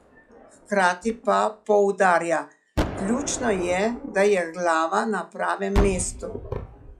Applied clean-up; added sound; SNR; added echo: classical method log-MMSE.